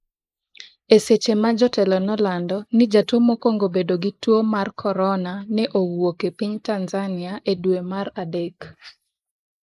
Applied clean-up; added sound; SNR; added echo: neural mask model Resemble Enhance denoiser.